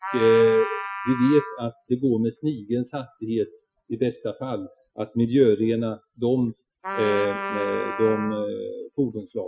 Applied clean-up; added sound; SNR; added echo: classical method Wiener filter.